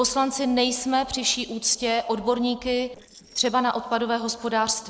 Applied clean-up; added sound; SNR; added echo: neural separator model SepFormer DNS4.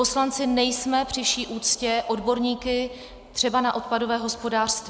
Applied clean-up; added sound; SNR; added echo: none; none; none; none.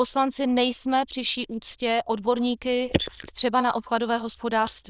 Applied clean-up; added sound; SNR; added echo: neural diffusion model UNIVERSE++.